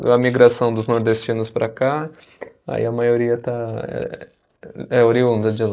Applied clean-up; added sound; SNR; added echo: neural mask model Resemble Enhance denoiser.